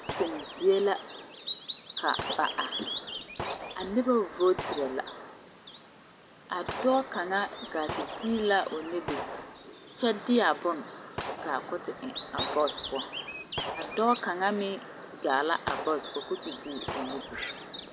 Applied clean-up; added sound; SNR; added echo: none; Bird vocalization, bird call, bird song + Gunshot, gunfire; 9 dB; none.